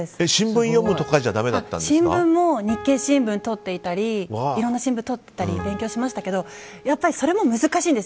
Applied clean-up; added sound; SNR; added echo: none; Piano; 17 dB; none.